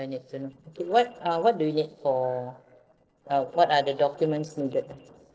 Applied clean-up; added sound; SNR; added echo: neural separator model SepFormer DNS4.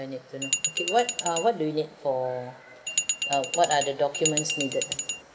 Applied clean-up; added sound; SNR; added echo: none; Glass; 1 dB; none.